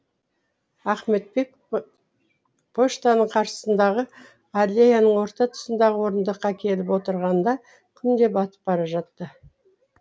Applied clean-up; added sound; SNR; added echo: none; none; none; none.